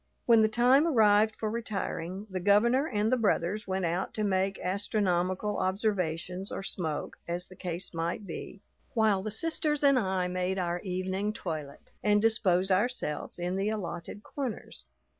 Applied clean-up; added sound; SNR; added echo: none; none; none; none.